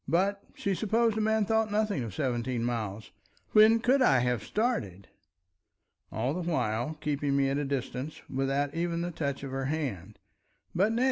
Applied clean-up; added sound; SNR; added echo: none; none; none; none.